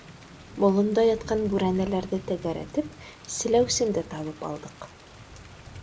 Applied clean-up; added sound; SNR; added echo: none; Thunder / Rain; 16 dB; none.